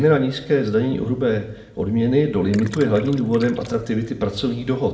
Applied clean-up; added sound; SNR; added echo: none; Gurgling; 18 dB; reverberation time 0.7 s.